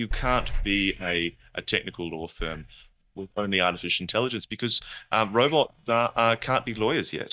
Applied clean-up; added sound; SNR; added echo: neural mask model DeepFilterNet 3.